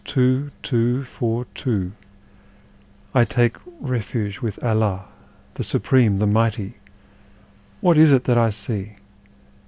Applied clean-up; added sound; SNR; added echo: none; none; none; none.